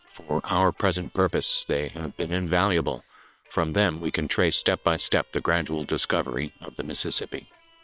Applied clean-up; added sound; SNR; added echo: neural separator model SepFormer WHAM!.